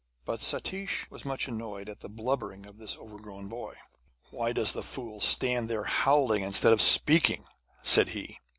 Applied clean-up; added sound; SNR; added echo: none; none; none; none.